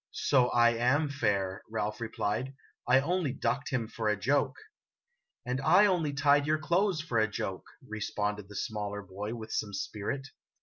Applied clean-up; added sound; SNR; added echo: none; none; none; none.